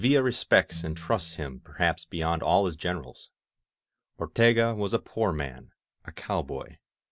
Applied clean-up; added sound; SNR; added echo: none; Piano; 17 dB; none.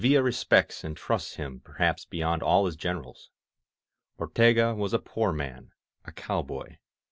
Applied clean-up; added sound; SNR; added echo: none; none; none; none.